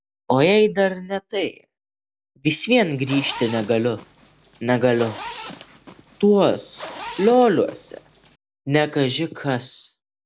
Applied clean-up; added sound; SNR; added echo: none; Zipper (clothing); 15 dB; none.